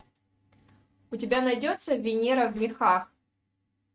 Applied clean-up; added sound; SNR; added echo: neural mask model RNNoise.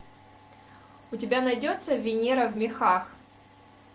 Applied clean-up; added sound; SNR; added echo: none; none; none; none.